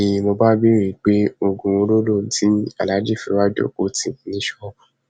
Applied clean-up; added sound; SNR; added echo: none; none; none; none.